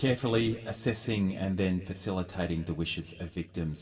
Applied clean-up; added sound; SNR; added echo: none; none; none; reverberation time 2.8 s.